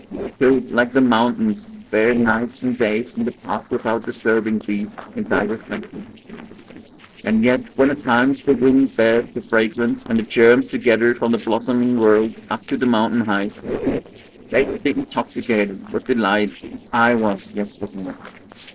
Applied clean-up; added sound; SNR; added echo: neural separator model SepFormer DNS4.